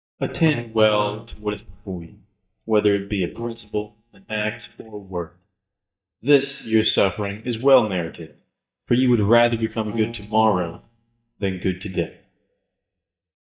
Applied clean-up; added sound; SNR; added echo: neural mask model DeepFilterNet 3.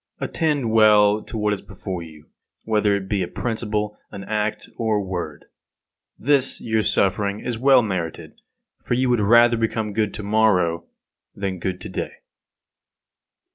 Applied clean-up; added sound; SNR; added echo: none; none; none; none.